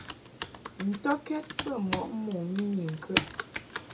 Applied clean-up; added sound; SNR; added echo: none; Computer keyboard; 2 dB; reverberation time 0.2 s.